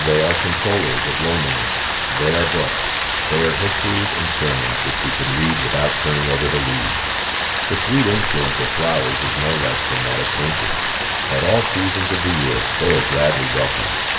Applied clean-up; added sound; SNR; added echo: none; Rain; -1 dB; reverberation time 0.8 s.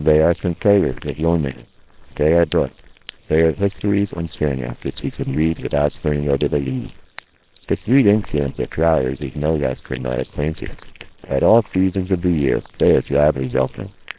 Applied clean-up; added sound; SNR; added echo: neural separator model SepFormer WHAMR!.